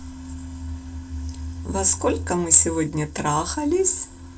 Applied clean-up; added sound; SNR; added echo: neural separator model SepFormer DNS4.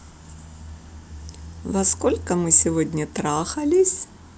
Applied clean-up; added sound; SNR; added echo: none; none; none; none.